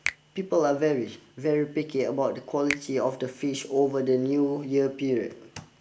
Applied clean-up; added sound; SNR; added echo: none; Finger snapping; 14 dB; none.